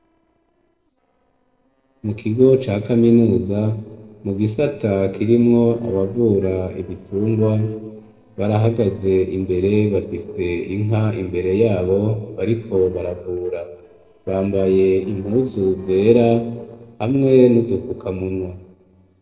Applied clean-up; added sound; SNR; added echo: neural separator model SepFormer DNS4.